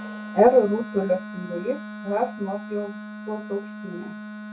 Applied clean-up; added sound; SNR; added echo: none; Wind instrument, woodwind instrument; 11 dB; none.